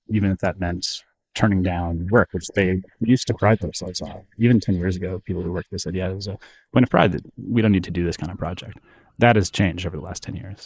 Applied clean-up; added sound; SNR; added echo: neural mask model Resemble Enhance denoiser.